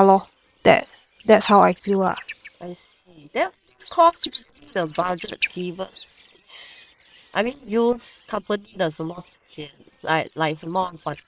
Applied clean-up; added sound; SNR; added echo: neural separator model SepFormer WHAM!.